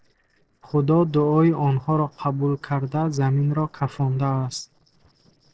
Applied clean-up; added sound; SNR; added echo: neural separator model SepFormer DNS4.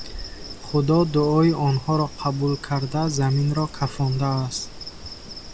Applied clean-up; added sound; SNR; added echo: none; Insect; 13 dB; none.